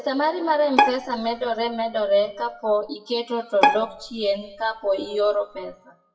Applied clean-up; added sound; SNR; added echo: classical method WPE with log-MMSE.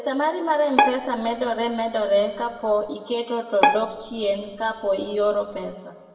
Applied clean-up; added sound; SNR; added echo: none; Bowed string instrument; 3 dB; reverberation time 1.5 s.